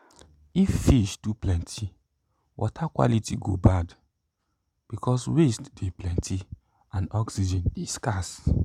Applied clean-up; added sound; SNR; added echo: none; none; none; none.